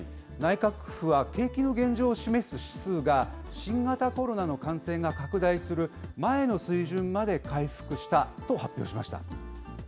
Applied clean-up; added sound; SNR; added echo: none; none; none; none.